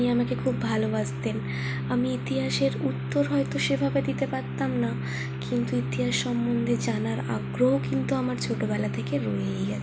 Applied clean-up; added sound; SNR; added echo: none; Organ; 4 dB; none.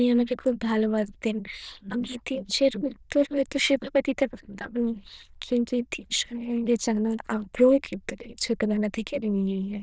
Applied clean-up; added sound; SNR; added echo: neural diffusion model UNIVERSE++.